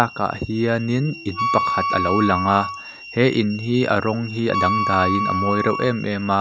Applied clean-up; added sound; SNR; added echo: none; Wind instrument, woodwind instrument; 4 dB; none.